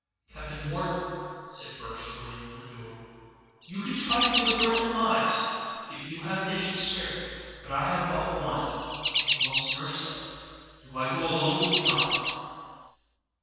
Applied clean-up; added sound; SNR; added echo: none; Chirp, tweet; -1 dB; reverberation time 2.1 s.